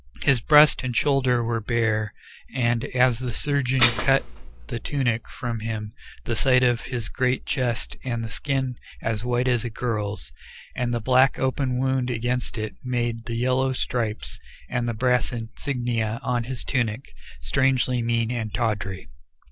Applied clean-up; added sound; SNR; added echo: none; Dishes, pots, and pans; 2 dB; none.